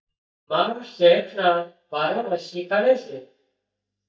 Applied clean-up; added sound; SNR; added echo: neural mask model DeepFilterNet 3.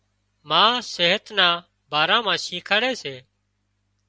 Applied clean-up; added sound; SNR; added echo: none; none; none; none.